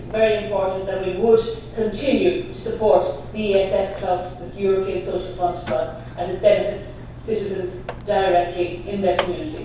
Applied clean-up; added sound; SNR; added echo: none; Mechanisms; 13 dB; reverberation time 0.7 s.